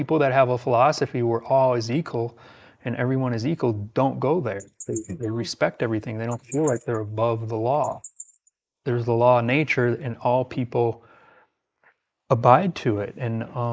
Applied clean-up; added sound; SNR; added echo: neural mask model Resemble Enhance denoiser.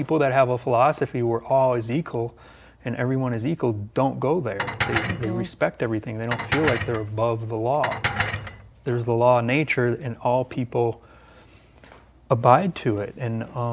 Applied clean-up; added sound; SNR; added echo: none; Dishes, pots, and pans; 5 dB; none.